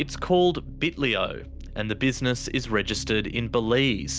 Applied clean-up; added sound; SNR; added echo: none; none; none; none.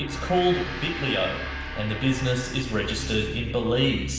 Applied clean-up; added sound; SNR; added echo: none; Gong; 12 dB; reverberation time 1.0 s.